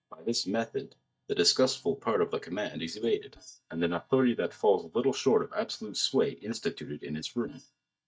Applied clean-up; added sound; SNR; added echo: neural mask model DeepFilterNet 3.